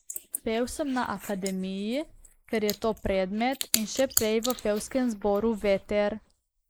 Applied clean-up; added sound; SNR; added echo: neural mask model Resemble Enhance denoiser.